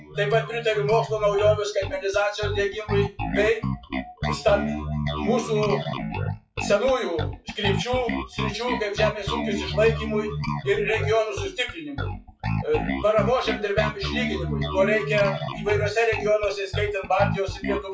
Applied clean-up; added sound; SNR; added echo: classical method WPE with log-MMSE.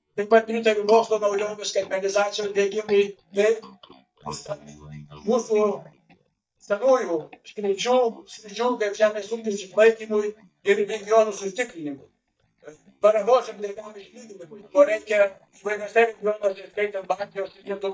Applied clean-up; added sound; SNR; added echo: neural mask model DeepFilterNet 3.